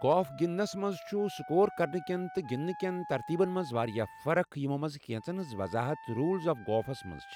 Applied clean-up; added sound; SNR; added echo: none; Wind instrument, woodwind instrument; 16 dB; none.